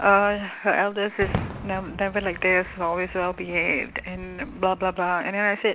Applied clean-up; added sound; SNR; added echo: none; Fireworks; 13 dB; none.